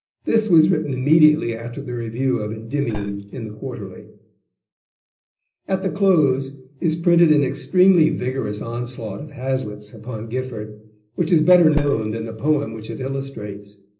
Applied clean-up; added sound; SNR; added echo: neural separator model SepFormer DNS4.